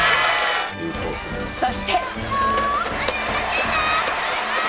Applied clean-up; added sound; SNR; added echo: none; none; none; none.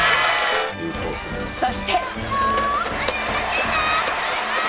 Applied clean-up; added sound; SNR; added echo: none; Piano; 16 dB; none.